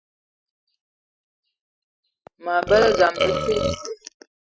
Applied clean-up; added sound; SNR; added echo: classical method Wiener filter.